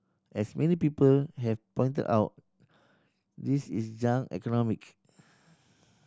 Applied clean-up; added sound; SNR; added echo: none; none; none; none.